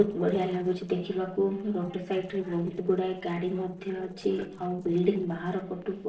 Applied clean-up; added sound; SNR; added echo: neural separator model SepFormer DNS4.